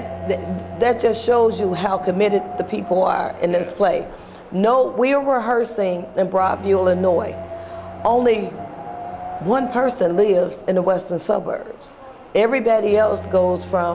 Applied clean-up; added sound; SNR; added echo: none; Bowed string instrument + Wind; 14 dB; none.